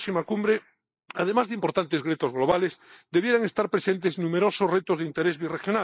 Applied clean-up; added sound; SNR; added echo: neural mask model Resemble Enhance denoiser.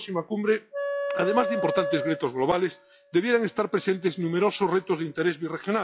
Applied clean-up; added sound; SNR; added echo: classical method log-MMSE.